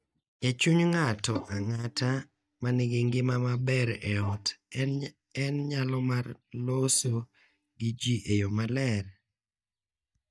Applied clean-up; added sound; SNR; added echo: neural mask model DeepFilterNet 3.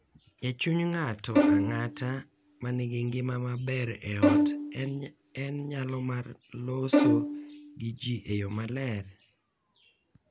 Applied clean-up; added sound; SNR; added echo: none; Bowed string instrument; -3 dB; none.